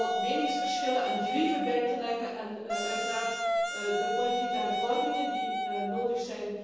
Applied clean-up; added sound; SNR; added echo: none; Wind instrument, woodwind instrument; -1 dB; reverberation time 1.3 s.